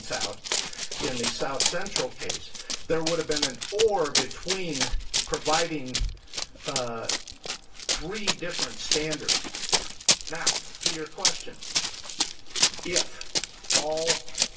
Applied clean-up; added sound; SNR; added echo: none; Run; -2 dB; reverberation time 0.2 s.